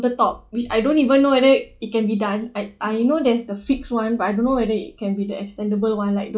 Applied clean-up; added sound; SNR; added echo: classical method log-MMSE.